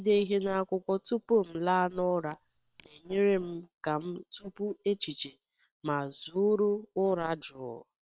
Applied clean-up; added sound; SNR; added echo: neural separator model SepFormer WHAM!.